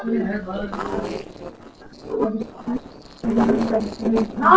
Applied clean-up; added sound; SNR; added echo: neural separator model SepFormer DNS4.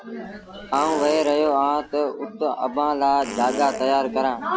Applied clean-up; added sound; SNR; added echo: none; Fart; 14 dB; none.